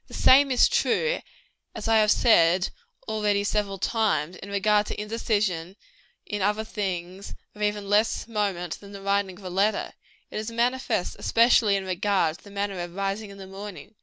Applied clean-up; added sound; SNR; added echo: none; none; none; none.